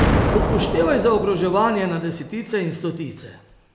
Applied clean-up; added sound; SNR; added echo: none; Explosion; 2 dB; none.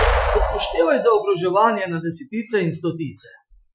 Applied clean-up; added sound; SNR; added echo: classical method Wiener filter.